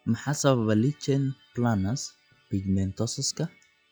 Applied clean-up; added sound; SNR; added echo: classical method log-MMSE.